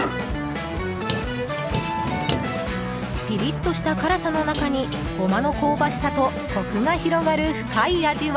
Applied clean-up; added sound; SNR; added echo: none; none; none; none.